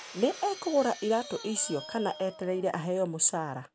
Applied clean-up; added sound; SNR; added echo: none; Dog + Shatter; 17 dB; none.